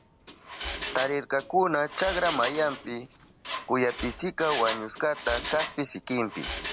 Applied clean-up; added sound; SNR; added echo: none; Mechanisms; 9 dB; none.